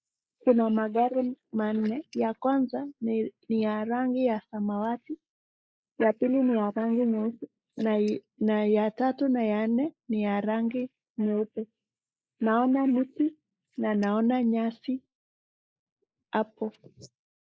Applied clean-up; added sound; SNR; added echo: neural mask model Resemble Enhance denoiser.